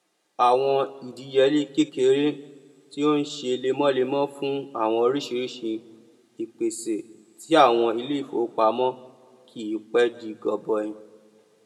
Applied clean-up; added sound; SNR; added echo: none; none; none; reverberation time 0.8 s.